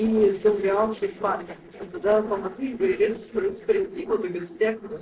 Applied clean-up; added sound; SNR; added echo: neural separator model SepFormer DNS4.